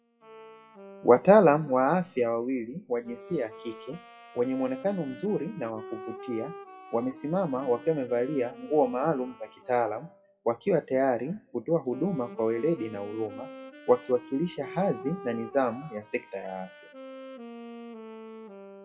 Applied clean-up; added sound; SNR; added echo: classical method WPE with log-MMSE.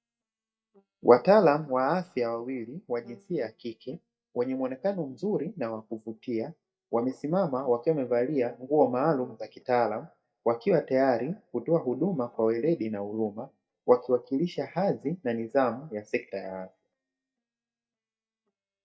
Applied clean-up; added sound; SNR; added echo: neural mask model DeepFilterNet 3.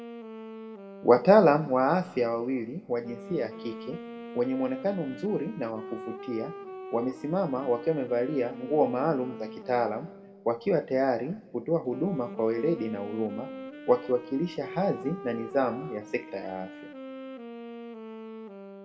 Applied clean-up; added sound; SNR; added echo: none; Wind instrument, woodwind instrument; 14 dB; reverberation time 1.5 s.